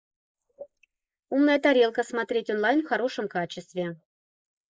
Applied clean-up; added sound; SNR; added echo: neural mask model Resemble Enhance denoiser.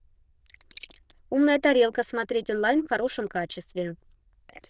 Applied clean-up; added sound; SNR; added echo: neural diffusion model UNIVERSE++.